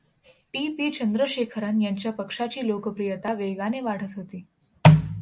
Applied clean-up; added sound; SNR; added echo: none; none; none; none.